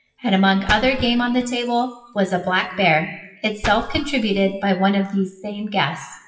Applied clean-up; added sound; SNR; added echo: classical method WPE with log-MMSE.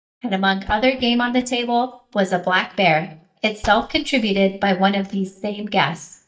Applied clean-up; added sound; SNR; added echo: neural mask model DeepFilterNet 3.